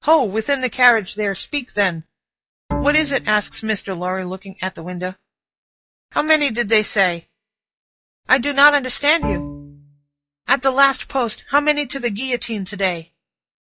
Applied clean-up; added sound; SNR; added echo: classical method log-MMSE.